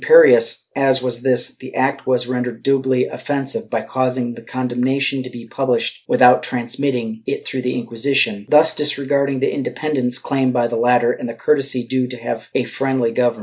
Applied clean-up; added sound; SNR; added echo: none; none; none; none.